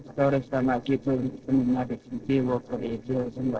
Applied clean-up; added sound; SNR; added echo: neural separator model SepFormer DNS4.